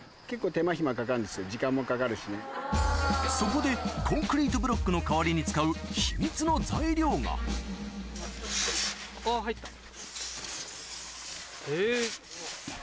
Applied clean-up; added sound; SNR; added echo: none; none; none; none.